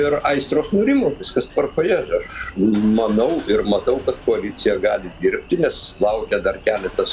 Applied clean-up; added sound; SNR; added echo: none; Engine starting / Car; 19 dB; none.